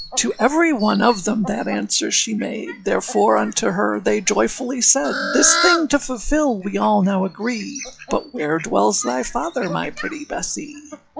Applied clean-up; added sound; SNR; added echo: classical method log-MMSE.